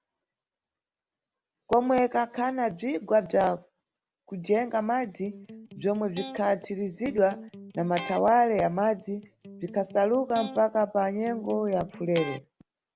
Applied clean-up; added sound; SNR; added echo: none; Electric guitar; 15 dB; none.